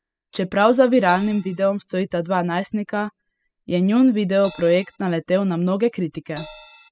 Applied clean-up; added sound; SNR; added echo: classical method spectral subtraction.